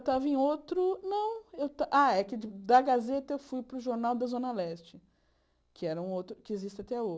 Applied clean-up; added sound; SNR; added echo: none; none; none; none.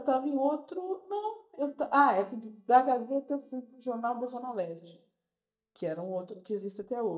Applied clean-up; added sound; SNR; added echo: neural mask model DeepFilterNet 3.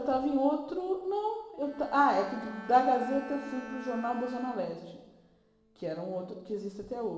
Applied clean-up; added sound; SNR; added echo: none; Bowed string instrument; 17 dB; reverberation time 1.4 s.